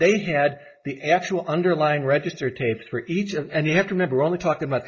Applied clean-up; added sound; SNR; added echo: neural mask model Resemble Enhance denoiser.